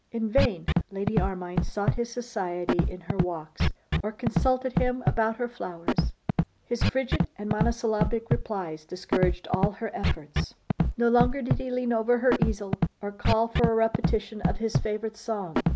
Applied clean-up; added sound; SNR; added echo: none; Scratching (performance technique); -1 dB; none.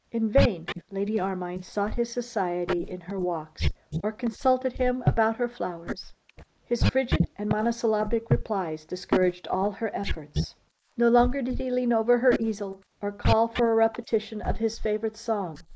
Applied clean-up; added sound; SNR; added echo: neural mask model Resemble Enhance denoiser.